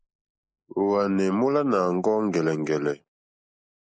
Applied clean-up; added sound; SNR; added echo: neural mask model Resemble Enhance denoiser.